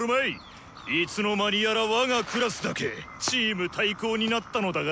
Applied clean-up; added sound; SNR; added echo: none; none; none; none.